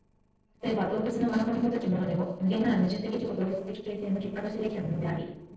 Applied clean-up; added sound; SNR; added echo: neural separator model SepFormer DNS4.